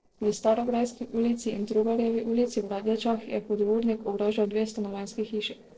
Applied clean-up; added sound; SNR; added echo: neural separator model SepFormer DNS4.